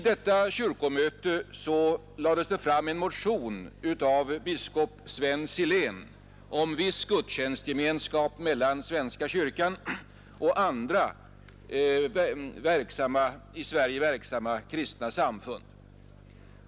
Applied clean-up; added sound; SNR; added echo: none; none; none; none.